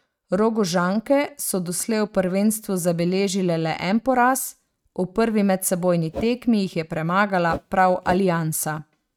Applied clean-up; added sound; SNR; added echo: neural mask model RNNoise.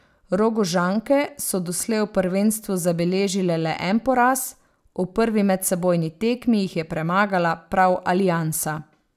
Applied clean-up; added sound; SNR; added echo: none; none; none; none.